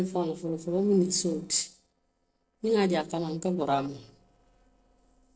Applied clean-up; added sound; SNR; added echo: neural separator model SepFormer DNS4.